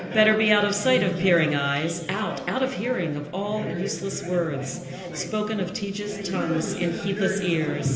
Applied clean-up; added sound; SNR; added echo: none; none; none; reverberation time 0.8 s.